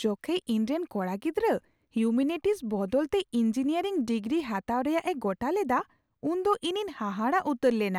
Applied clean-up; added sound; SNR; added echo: none; none; none; none.